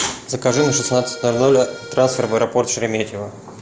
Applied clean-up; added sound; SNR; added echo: none; Accordion; 13 dB; none.